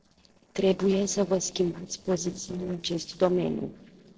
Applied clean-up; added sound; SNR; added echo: neural separator model SepFormer DNS4.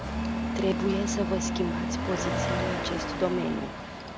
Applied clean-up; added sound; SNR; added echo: none; Engine starting / Accelerating, revving, vroom / Motor vehicle (road); -2 dB; none.